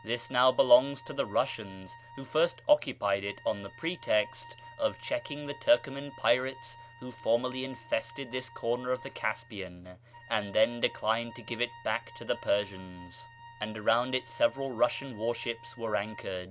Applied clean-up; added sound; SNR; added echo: none; Wind instrument, woodwind instrument; 20 dB; none.